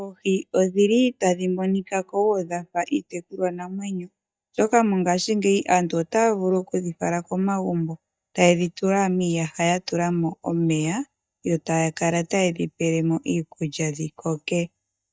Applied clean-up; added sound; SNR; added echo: neural mask model DeepFilterNet 3.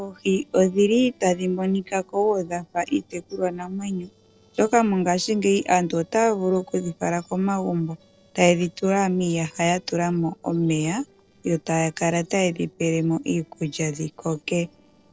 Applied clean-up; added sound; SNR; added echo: neural separator model SepFormer DNS4.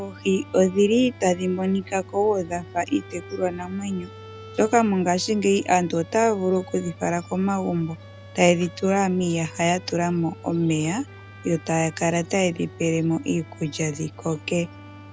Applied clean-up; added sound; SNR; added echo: none; Mechanical fan + Bowed string instrument; 18 dB; none.